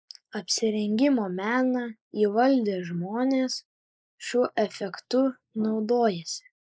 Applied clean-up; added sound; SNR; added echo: neural mask model Resemble Enhance denoiser.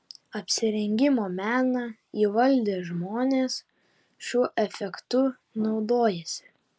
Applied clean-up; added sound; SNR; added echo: none; none; none; none.